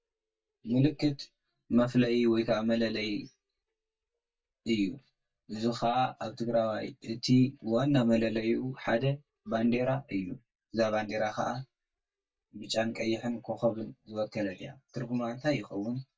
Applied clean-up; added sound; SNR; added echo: neural mask model DeepFilterNet 3.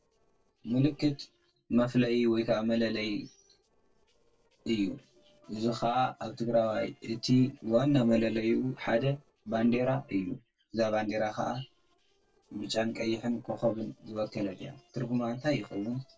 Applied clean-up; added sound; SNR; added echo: neural separator model SepFormer DNS4.